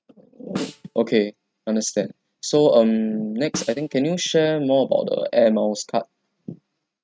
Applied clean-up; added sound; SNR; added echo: neural mask model RNNoise.